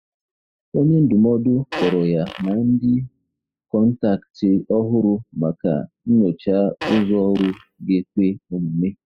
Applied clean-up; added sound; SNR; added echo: classical method spectral subtraction.